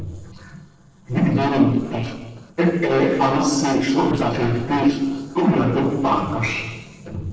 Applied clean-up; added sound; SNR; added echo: neural separator model SepFormer DNS4.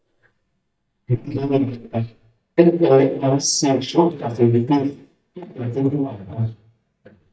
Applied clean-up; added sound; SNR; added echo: neural mask model DeepFilterNet 3.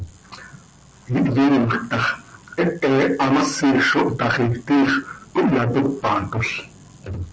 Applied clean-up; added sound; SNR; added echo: none; none; none; none.